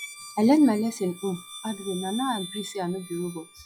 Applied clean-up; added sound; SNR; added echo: classical method log-MMSE.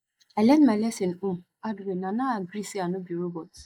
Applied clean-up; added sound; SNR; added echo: neural mask model Resemble Enhance denoiser.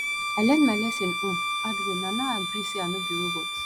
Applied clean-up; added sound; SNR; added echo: none; Bowed string instrument; 2 dB; none.